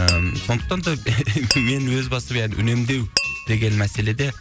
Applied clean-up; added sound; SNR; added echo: none; Glass; 8 dB; none.